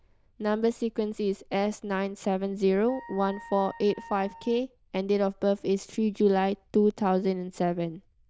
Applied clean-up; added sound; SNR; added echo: neural diffusion model UNIVERSE++.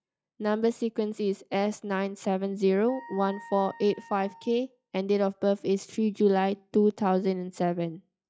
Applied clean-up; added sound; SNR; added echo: classical method log-MMSE.